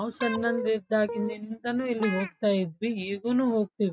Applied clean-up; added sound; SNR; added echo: neural mask model RNNoise.